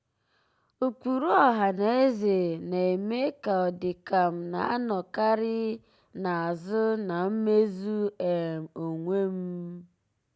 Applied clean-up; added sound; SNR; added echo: none; none; none; none.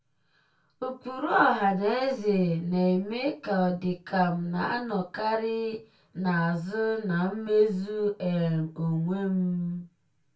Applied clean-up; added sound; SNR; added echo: none; none; none; reverberation time 0.2 s.